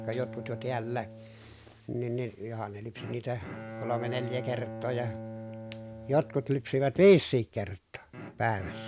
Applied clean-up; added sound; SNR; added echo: none; Bowed string instrument; 13 dB; none.